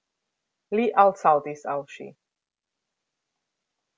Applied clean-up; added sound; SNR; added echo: none; none; none; none.